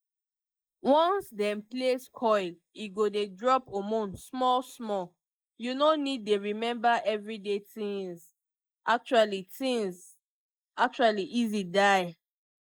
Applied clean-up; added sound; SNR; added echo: neural mask model Resemble Enhance denoiser.